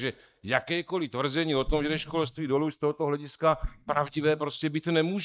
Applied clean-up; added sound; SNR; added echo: neural mask model DeepFilterNet 3.